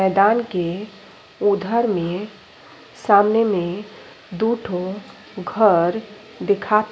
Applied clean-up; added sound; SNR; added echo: none; none; none; none.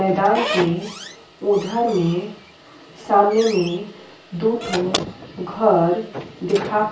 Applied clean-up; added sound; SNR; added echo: none; Squeak / Slam; 11 dB; reverberation time 0.3 s.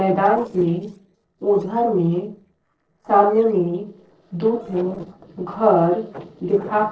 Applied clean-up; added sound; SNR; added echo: neural separator model SepFormer DNS4.